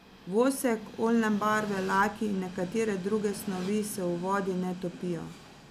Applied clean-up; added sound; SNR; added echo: none; Train; 15 dB; none.